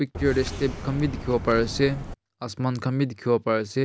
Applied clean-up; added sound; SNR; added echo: none; Subway, metro, underground; 8 dB; none.